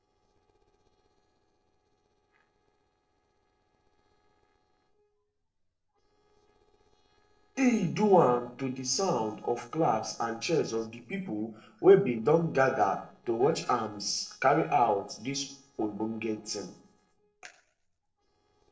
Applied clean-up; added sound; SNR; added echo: neural separator model SepFormer DNS4.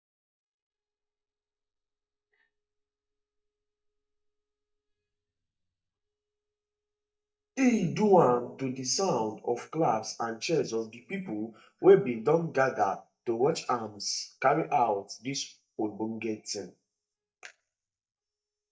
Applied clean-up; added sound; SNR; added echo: neural mask model DeepFilterNet 3.